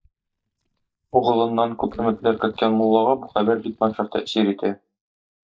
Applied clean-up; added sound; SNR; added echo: neural mask model DeepFilterNet 3.